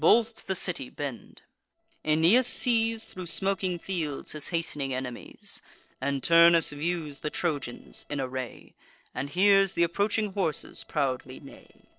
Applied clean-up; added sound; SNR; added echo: neural separator model SepFormer DNS4.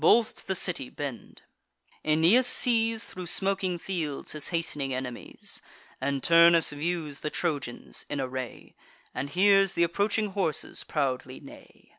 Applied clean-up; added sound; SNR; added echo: none; none; none; none.